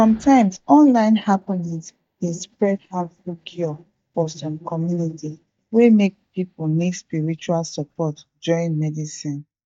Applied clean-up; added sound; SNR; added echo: neural mask model DeepFilterNet 3.